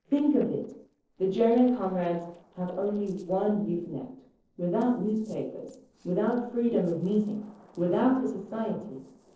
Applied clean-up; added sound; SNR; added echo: neural separator model SepFormer DNS4.